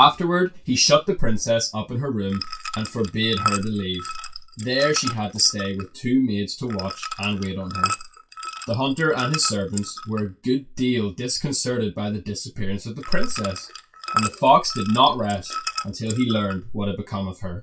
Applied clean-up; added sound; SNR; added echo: classical method WPE with log-MMSE.